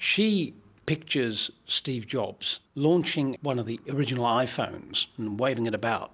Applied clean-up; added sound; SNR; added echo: none; none; none; none.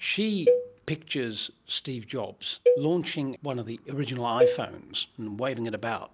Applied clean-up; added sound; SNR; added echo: none; Cowbell; -2 dB; none.